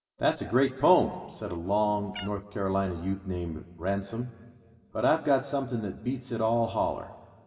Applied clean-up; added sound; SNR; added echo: none; Meow; 17 dB; reverberation time 2.1 s.